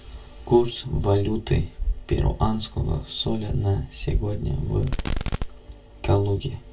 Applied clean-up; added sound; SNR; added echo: none; Fireworks; 3 dB; reverberation time 0.1 s.